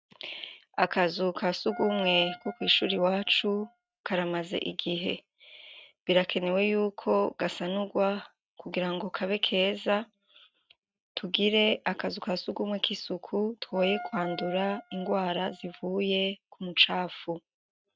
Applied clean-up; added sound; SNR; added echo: neural mask model RNNoise.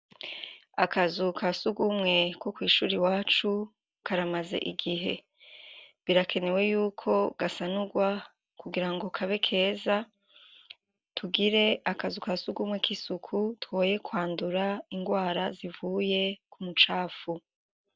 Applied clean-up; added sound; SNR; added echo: none; none; none; none.